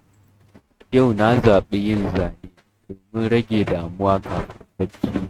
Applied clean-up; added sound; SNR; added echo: neural mask model RNNoise.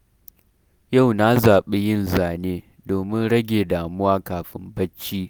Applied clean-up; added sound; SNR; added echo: none; none; none; none.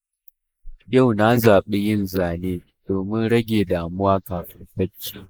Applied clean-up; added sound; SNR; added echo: neural mask model Resemble Enhance denoiser.